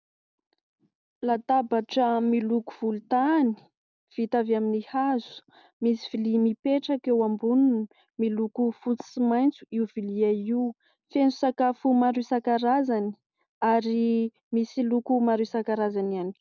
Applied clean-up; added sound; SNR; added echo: none; none; none; none.